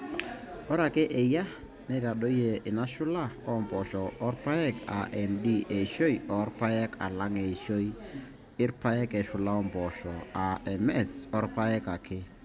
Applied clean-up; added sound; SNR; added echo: none; none; none; none.